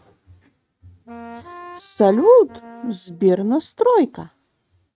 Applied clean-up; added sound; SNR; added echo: neural mask model RNNoise.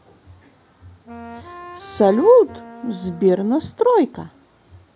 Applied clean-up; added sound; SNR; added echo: none; Wind instrument, woodwind instrument; 18 dB; none.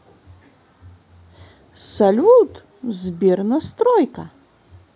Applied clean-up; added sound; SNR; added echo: none; none; none; none.